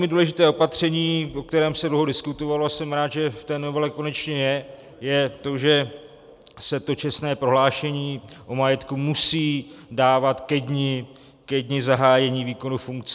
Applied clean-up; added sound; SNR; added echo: none; none; none; none.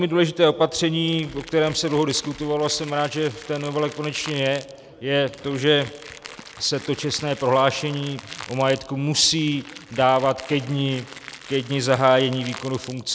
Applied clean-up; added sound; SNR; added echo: none; Crackle; 18 dB; none.